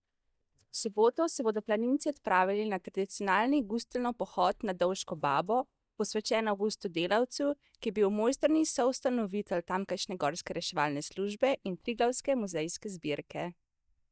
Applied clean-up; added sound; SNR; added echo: neural mask model DeepFilterNet 3.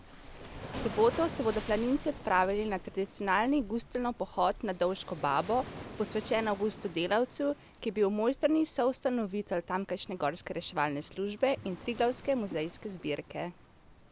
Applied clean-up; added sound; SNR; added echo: none; Waves, surf; 14 dB; none.